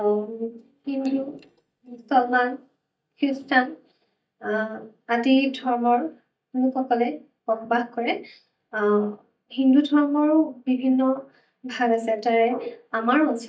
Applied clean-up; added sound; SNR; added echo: neural mask model DeepFilterNet 3.